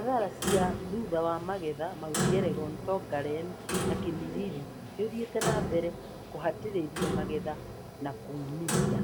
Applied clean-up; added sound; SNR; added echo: none; Clock; 1 dB; none.